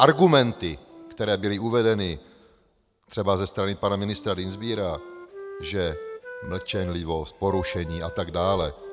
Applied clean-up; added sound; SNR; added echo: none; Wind instrument, woodwind instrument; 16 dB; none.